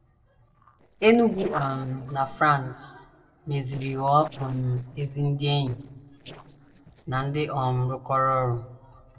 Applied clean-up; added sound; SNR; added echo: neural separator model SepFormer DNS4.